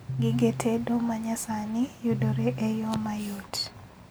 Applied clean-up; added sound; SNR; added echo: none; Piano; 6 dB; none.